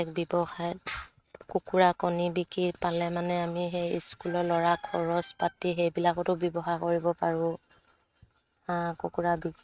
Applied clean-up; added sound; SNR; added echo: neural mask model RNNoise.